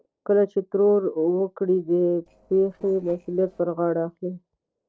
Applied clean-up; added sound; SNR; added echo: neural separator model SepFormer DNS4.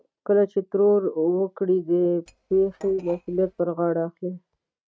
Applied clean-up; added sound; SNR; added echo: neural mask model RNNoise.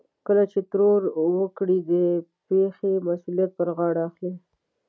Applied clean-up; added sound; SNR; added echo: none; none; none; none.